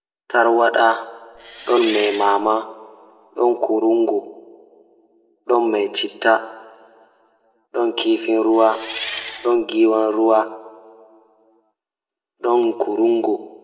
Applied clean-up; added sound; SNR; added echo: none; Engine; 9 dB; reverberation time 0.9 s.